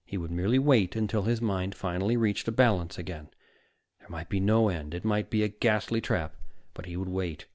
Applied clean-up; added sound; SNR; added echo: none; none; none; none.